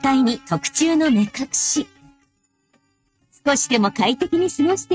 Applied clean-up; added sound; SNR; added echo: neural mask model RNNoise.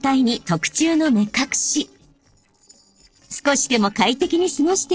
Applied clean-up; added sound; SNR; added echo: neural separator model SepFormer DNS4.